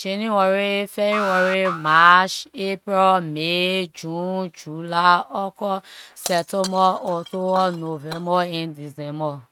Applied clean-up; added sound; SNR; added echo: neural mask model RNNoise.